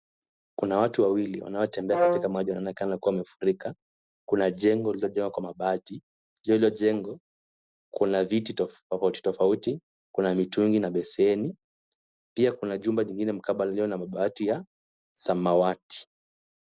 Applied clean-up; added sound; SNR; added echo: neural separator model SepFormer DNS4.